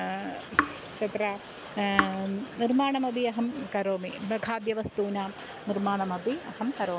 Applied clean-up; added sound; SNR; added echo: none; Raindrop / Drip; 3 dB; none.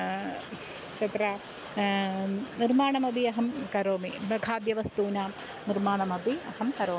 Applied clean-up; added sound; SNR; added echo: none; none; none; none.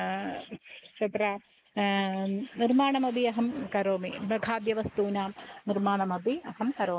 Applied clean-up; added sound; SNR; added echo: neural mask model Resemble Enhance denoiser.